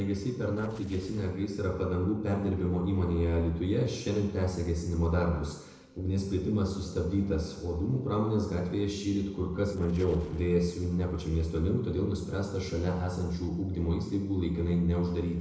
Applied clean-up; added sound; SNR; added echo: neural separator model SepFormer DNS4.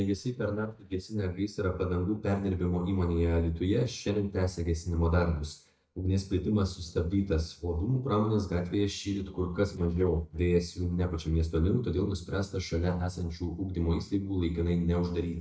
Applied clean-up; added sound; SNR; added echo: neural mask model DeepFilterNet 3.